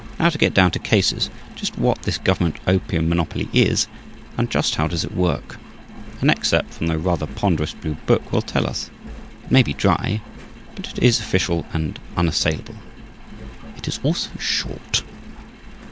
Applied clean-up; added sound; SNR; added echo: none; Engine; 15 dB; none.